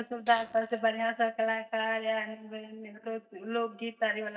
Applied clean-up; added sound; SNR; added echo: neural mask model DeepFilterNet 3.